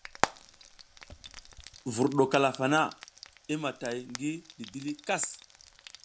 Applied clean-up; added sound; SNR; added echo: none; Frying (food); 10 dB; none.